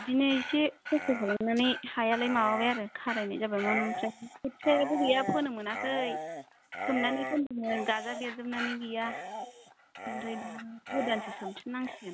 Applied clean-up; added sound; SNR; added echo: none; Dog; 7 dB; none.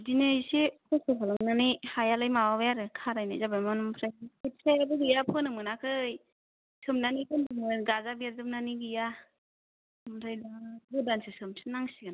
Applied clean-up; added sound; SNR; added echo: none; none; none; none.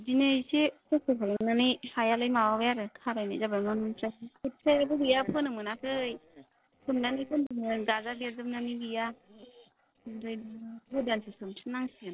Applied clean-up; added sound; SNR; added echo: neural separator model SepFormer DNS4.